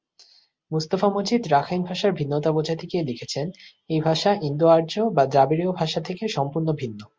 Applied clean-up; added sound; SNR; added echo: none; none; none; none.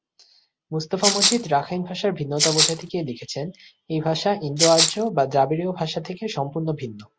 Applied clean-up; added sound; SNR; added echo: none; Rattle (instrument); -3 dB; none.